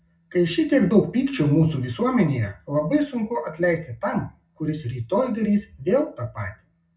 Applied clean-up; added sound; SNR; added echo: none; none; none; reverberation time 0.4 s.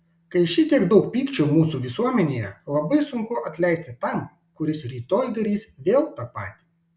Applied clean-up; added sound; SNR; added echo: none; none; none; none.